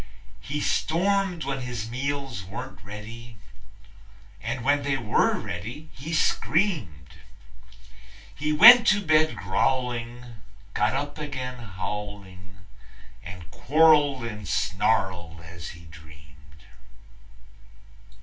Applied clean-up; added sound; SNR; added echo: none; none; none; reverberation time 0.2 s.